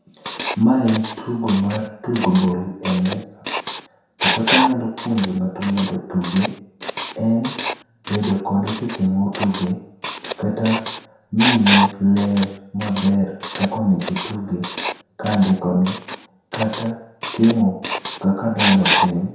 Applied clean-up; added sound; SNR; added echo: none; Writing; 6 dB; reverberation time 0.7 s.